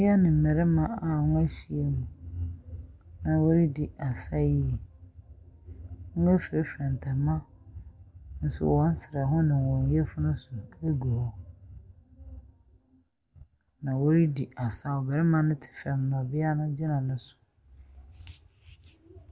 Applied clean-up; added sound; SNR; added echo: none; none; none; none.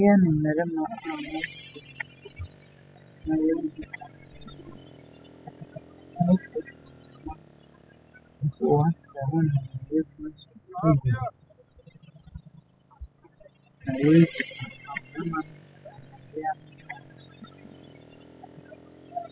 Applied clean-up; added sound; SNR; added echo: classical method spectral subtraction.